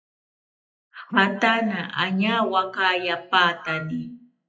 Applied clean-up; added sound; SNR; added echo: classical method WPE with log-MMSE.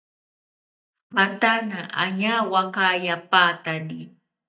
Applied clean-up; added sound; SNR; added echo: neural mask model DeepFilterNet 3.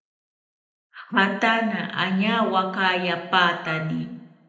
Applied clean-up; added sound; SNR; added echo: none; Wind instrument, woodwind instrument; 13 dB; reverberation time 0.8 s.